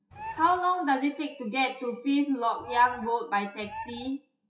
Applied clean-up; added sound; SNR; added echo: classical method WPE with log-MMSE.